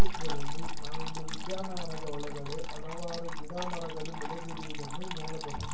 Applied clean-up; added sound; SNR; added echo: none; Trickle, dribble / Water tap, faucet; 14 dB; reverberation time 0.3 s.